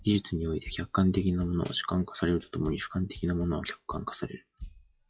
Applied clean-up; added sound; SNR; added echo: classical method log-MMSE.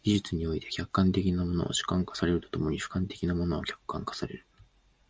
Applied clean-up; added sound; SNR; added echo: none; none; none; none.